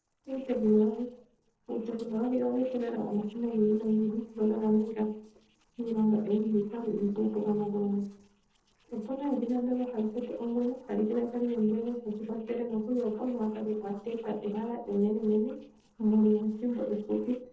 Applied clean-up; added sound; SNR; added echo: neural separator model SepFormer DNS4.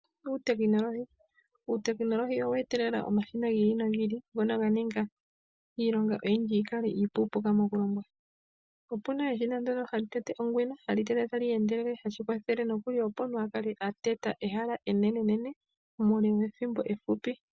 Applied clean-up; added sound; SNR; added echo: none; none; none; none.